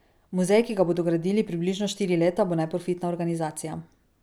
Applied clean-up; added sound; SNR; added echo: none; none; none; none.